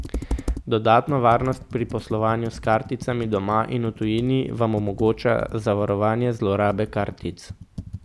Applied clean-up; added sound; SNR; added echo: none; Computer keyboard; 13 dB; none.